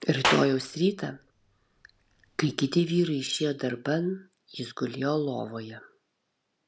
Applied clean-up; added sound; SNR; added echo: none; Clapping; 6 dB; none.